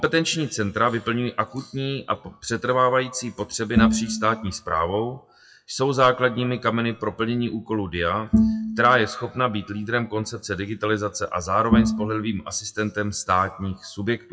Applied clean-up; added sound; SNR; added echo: classical method WPE with log-MMSE.